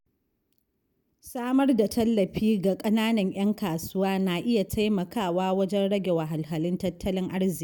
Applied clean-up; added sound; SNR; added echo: none; none; none; none.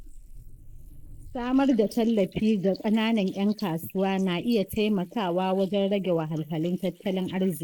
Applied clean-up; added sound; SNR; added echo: neural mask model Resemble Enhance denoiser.